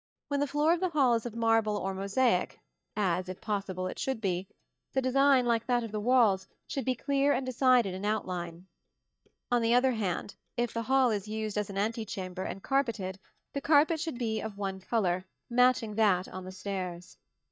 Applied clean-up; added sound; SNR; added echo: neural mask model DeepFilterNet 3.